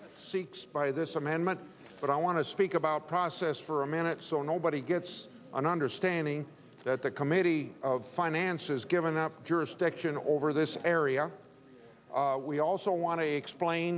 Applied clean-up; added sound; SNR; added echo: none; none; none; none.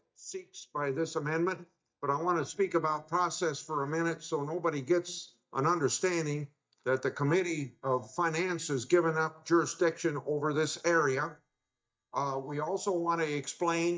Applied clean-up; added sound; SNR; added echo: neural mask model DeepFilterNet 3.